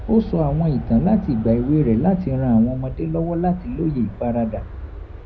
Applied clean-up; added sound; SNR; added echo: none; Aircraft; 12 dB; reverberation time 0.4 s.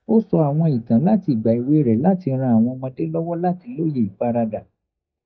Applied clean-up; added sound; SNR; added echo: neural mask model DeepFilterNet 3.